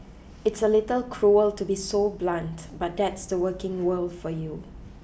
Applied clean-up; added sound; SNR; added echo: none; none; none; none.